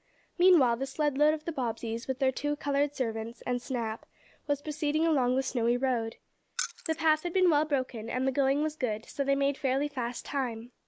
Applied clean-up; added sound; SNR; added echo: neural mask model Resemble Enhance denoiser.